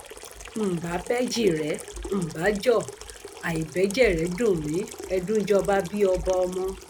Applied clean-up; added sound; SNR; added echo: none; Sink (filling or washing) / Water tap, faucet; 16 dB; none.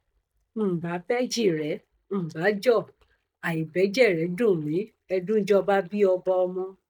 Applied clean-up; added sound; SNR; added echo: neural mask model DeepFilterNet 3.